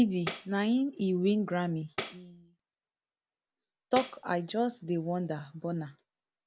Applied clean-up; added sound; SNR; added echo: none; Tambourine; 1 dB; none.